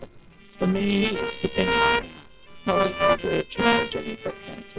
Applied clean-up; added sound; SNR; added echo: neural separator model SepFormer WHAMR!.